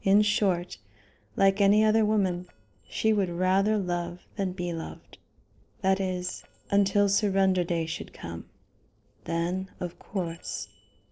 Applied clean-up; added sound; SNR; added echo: neural separator model SepFormer DNS4.